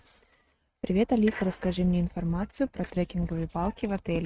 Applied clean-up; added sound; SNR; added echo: neural mask model RNNoise.